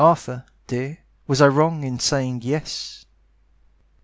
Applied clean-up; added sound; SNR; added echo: none; none; none; none.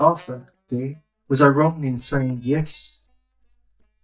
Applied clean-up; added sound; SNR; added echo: neural mask model DeepFilterNet 3.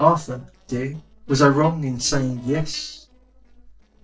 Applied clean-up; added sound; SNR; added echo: neural separator model SepFormer DNS4.